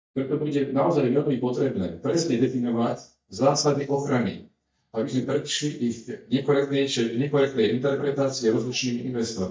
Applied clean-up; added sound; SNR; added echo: neural mask model DeepFilterNet 3.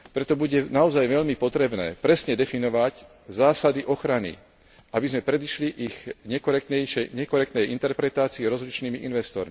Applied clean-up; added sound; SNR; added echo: none; none; none; none.